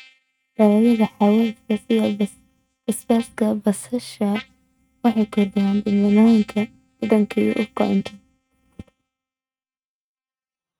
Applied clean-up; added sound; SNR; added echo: neural mask model RNNoise.